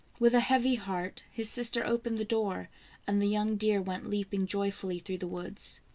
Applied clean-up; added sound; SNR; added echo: none; none; none; none.